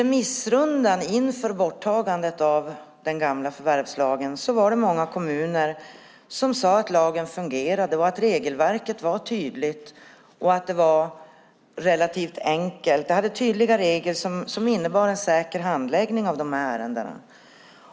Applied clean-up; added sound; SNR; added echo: none; none; none; none.